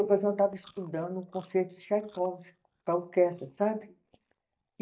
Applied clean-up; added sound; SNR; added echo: neural mask model DeepFilterNet 3.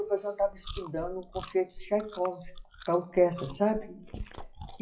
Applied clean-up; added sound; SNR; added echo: classical method WPE with log-MMSE.